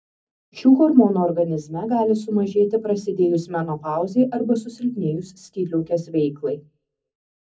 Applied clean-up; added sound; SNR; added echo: none; none; none; reverberation time 0.4 s.